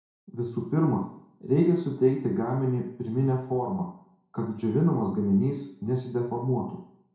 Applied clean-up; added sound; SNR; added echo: none; none; none; reverberation time 0.6 s.